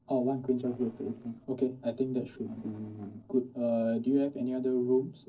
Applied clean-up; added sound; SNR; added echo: neural separator model SepFormer DNS4.